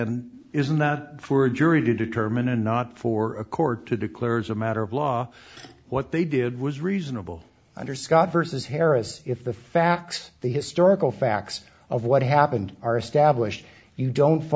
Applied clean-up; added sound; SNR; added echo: none; none; none; none.